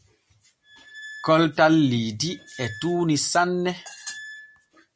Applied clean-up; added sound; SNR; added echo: none; Squeak; 19 dB; none.